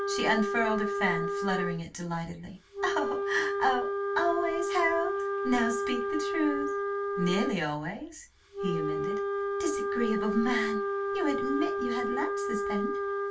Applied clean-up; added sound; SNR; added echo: none; Wind instrument, woodwind instrument; 0 dB; reverberation time 0.2 s.